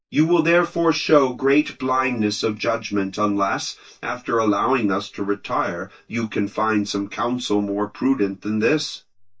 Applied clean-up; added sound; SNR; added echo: neural mask model DeepFilterNet 3.